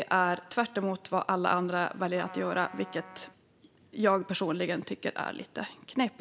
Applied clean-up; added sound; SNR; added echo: none; Trumpet; 18 dB; none.